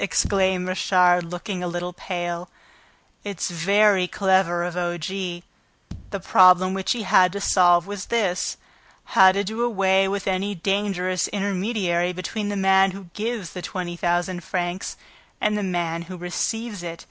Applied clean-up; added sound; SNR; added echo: none; Bass drum; 20 dB; none.